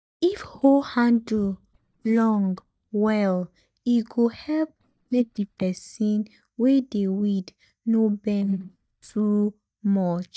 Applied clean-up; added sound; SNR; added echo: neural mask model DeepFilterNet 3.